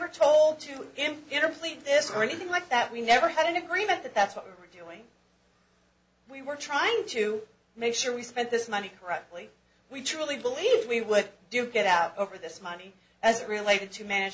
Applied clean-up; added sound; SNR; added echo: none; none; none; none.